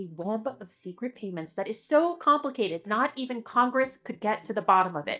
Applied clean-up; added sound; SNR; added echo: neural mask model DeepFilterNet 3.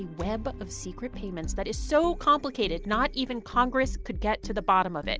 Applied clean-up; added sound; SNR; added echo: none; none; none; none.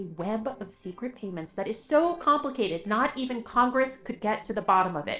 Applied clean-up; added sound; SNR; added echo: neural separator model SepFormer DNS4.